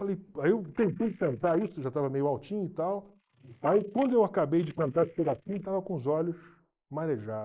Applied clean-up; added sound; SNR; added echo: neural mask model Resemble Enhance denoiser.